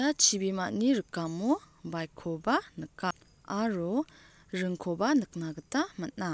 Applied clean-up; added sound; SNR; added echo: none; none; none; none.